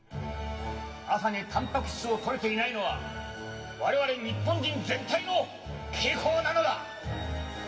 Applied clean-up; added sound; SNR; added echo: none; none; none; reverberation time 1.9 s.